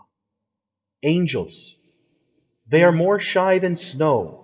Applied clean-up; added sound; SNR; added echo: neural mask model DeepFilterNet 3.